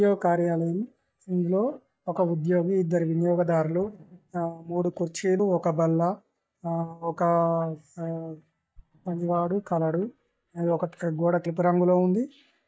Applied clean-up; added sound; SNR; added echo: neural mask model DeepFilterNet 3.